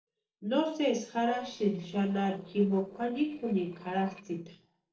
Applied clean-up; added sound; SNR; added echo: neural separator model SepFormer DNS4.